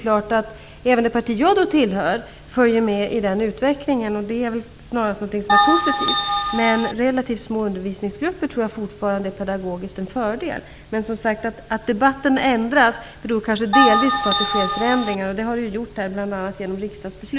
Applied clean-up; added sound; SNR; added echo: none; Bell; -3 dB; none.